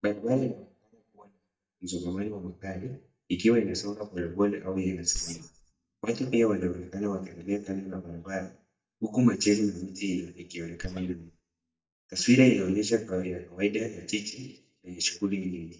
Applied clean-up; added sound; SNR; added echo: neural mask model DeepFilterNet 3.